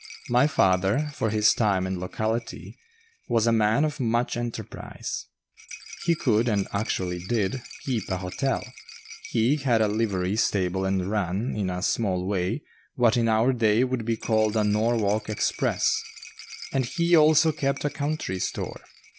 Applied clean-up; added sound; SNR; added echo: none; Rattle; 19 dB; none.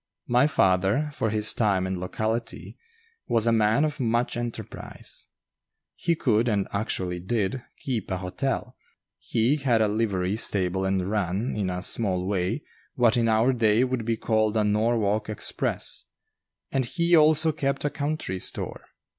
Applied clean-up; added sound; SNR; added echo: none; none; none; none.